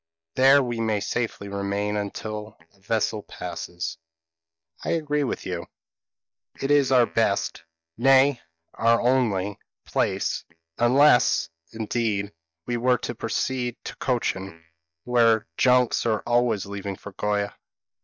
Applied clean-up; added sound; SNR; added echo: neural mask model DeepFilterNet 3.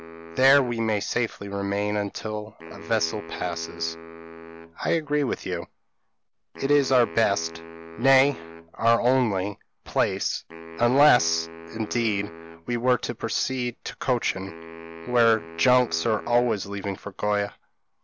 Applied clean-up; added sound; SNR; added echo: none; Wind instrument, woodwind instrument; 17 dB; none.